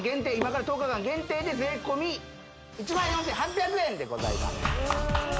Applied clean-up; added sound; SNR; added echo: none; none; none; none.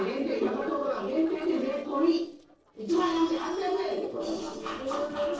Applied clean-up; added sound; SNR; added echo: neural separator model SepFormer DNS4.